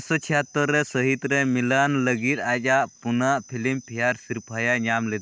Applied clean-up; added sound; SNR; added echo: none; none; none; none.